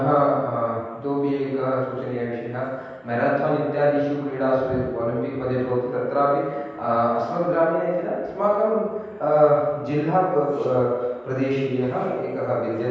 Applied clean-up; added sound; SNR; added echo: none; none; none; reverberation time 1.2 s.